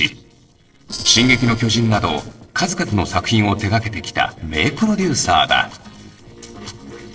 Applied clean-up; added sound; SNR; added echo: neural separator model SepFormer DNS4.